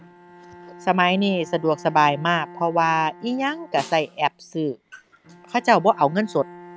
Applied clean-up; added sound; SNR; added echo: none; Snare drum + Bowed string instrument; 20 dB; none.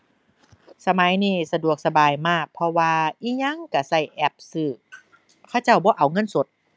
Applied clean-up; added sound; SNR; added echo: none; none; none; none.